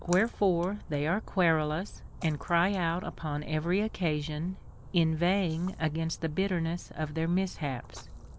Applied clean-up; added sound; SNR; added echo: none; Splash, splatter; 15 dB; none.